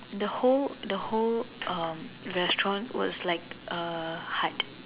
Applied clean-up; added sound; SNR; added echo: none; none; none; none.